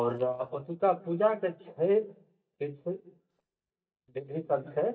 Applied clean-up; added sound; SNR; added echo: neural mask model DeepFilterNet 3.